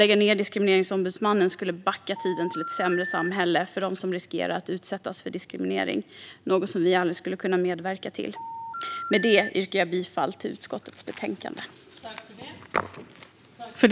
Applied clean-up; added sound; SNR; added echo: none; Telephone; 9 dB; none.